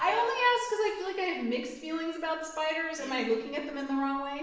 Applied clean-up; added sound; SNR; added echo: none; none; none; reverberation time 0.9 s.